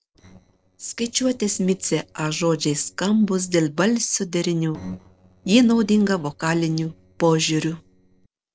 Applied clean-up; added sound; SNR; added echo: neural separator model SepFormer DNS4.